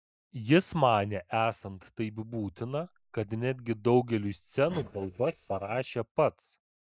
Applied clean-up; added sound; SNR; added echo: neural mask model DeepFilterNet 3.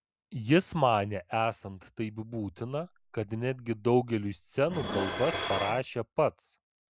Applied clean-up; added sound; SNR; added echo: none; Dishes, pots, and pans; 7 dB; none.